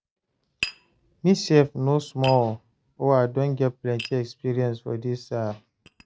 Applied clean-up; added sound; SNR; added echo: neural mask model RNNoise.